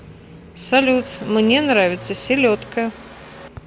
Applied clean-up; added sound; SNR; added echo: none; Domestic sounds, home sounds; 19 dB; none.